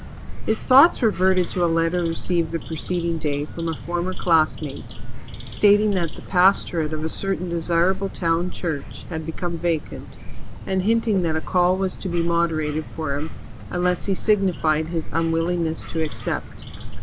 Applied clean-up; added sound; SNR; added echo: none; Bird / Insect; 4 dB; none.